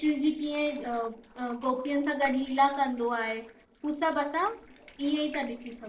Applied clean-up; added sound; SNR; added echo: neural separator model SepFormer DNS4.